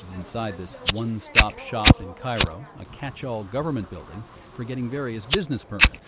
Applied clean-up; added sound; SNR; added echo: none; Fire; -5 dB; none.